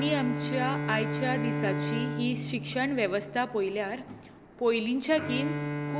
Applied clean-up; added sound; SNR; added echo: none; Bowed string instrument; 4 dB; none.